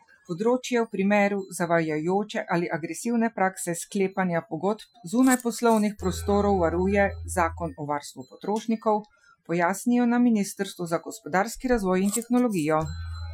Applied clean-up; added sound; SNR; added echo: classical method Wiener filter.